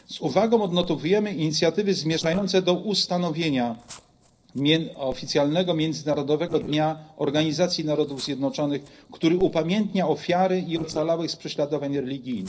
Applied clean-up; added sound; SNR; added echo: neural separator model SepFormer DNS4.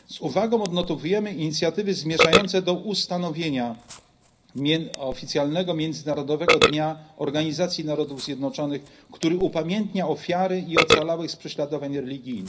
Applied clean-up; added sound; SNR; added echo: none; Burping, eructation; 3 dB; reverberation time 0.5 s.